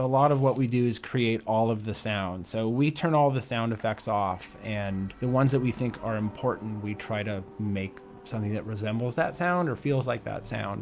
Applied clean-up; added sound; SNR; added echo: none; none; none; none.